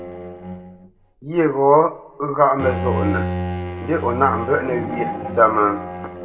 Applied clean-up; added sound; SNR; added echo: none; Bowed string instrument; 7 dB; reverberation time 1.4 s.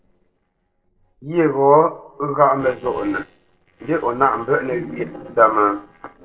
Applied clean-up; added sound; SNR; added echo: neural separator model SepFormer DNS4.